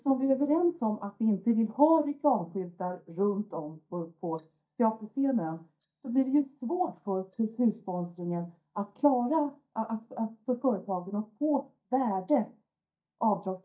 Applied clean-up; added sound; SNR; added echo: neural mask model DeepFilterNet 3.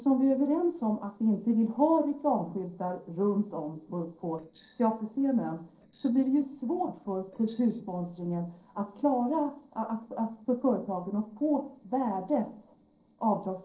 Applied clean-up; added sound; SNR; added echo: neural separator model SepFormer DNS4.